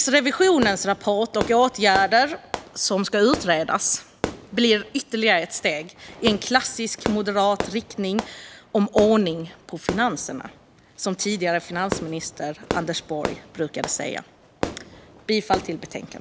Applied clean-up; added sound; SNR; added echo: none; Fireworks; 11 dB; none.